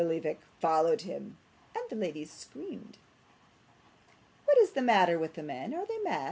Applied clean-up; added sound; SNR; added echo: none; none; none; none.